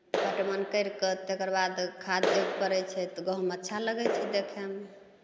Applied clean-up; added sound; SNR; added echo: none; none; none; none.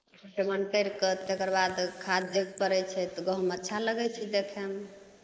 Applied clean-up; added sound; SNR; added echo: neural mask model Resemble Enhance denoiser.